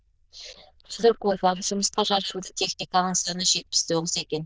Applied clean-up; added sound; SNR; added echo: neural diffusion model UNIVERSE++.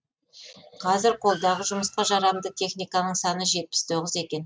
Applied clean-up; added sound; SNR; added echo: neural mask model RNNoise.